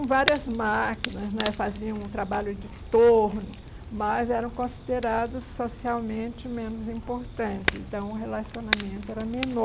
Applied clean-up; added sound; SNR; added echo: none; Crackle; 7 dB; none.